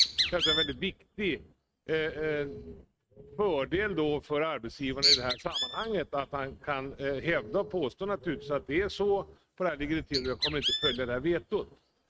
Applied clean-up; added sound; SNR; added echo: neural mask model RNNoise.